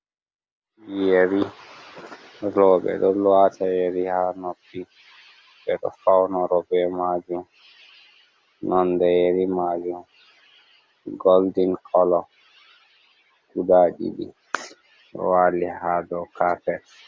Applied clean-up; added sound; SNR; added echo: none; none; none; none.